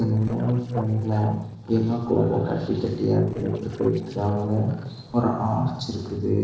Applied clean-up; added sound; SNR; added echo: neural separator model SepFormer DNS4.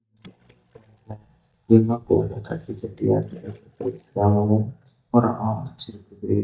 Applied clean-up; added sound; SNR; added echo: neural mask model DeepFilterNet 3.